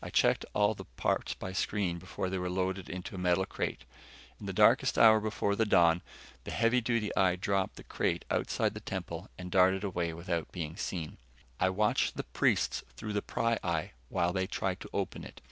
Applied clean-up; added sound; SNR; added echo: none; none; none; none.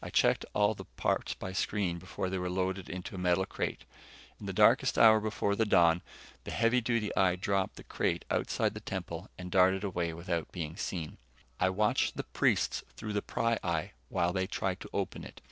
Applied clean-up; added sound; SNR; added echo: neural separator model SepFormer DNS4.